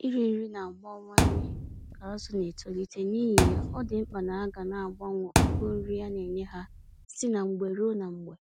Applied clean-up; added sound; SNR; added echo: none; Thump, thud; -2 dB; none.